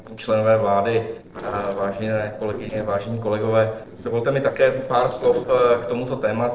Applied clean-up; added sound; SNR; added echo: neural separator model SepFormer DNS4.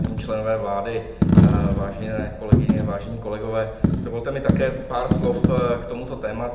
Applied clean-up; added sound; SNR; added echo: none; Coin (dropping); -4 dB; reverberation time 0.8 s.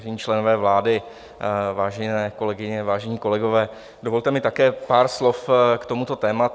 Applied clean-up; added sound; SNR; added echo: none; none; none; none.